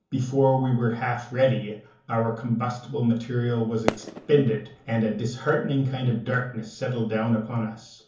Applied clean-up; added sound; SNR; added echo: none; Fireworks; 8 dB; reverberation time 0.6 s.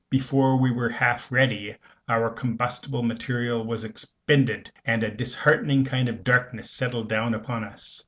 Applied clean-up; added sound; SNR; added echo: none; none; none; none.